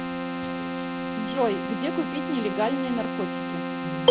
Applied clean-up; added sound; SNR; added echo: none; Keyboard (musical); 3 dB; none.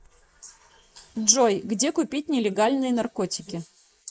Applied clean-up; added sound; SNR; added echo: neural mask model Resemble Enhance denoiser.